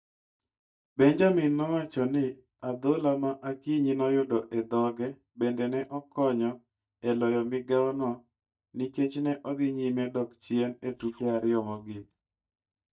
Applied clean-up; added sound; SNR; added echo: neural mask model DeepFilterNet 3.